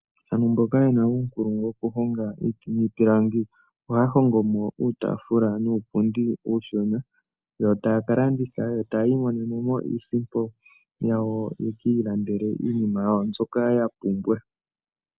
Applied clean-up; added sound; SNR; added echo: none; none; none; none.